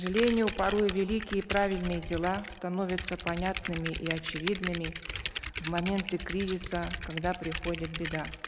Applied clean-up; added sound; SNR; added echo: none; Typing; 3 dB; none.